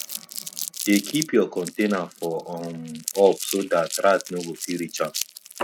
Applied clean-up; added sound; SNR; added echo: neural mask model RNNoise.